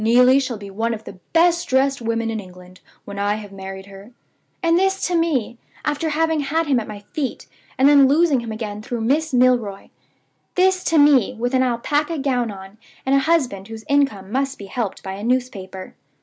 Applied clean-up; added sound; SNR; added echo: none; none; none; none.